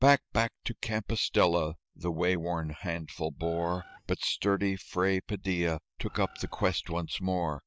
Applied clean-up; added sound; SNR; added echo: neural mask model DeepFilterNet 3.